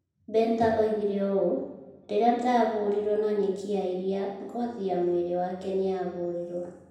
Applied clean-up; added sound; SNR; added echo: none; none; none; reverberation time 0.9 s.